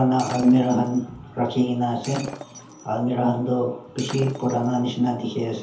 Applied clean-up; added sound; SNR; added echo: none; Shatter; 17 dB; reverberation time 0.5 s.